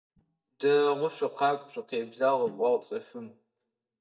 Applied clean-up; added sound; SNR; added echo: neural mask model DeepFilterNet 3.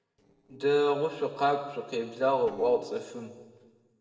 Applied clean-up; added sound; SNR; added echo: neural separator model SepFormer DNS4.